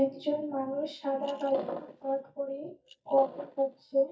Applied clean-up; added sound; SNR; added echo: neural mask model DeepFilterNet 3.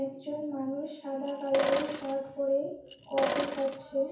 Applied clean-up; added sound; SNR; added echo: none; Sink (filling or washing); 3 dB; reverberation time 0.6 s.